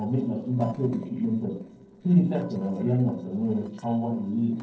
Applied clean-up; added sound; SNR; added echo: neural separator model SepFormer DNS4.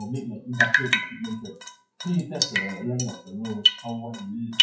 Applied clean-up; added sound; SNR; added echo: classical method WPE with log-MMSE.